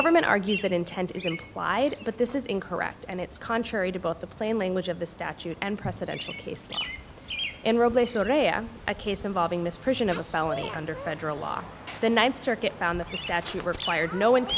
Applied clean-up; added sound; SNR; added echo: none; Bird vocalization, bird call, bird song; 11 dB; none.